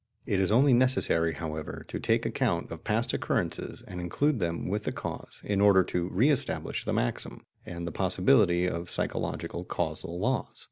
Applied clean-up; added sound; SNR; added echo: none; none; none; none.